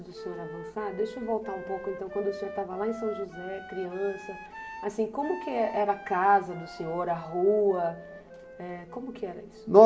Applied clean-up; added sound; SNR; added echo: none; Wind instrument, woodwind instrument; 15 dB; reverberation time 2.0 s.